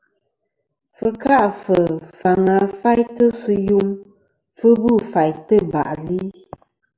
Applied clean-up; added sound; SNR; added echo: none; none; none; none.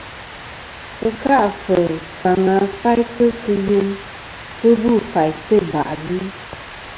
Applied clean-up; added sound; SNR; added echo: none; Rain; 15 dB; none.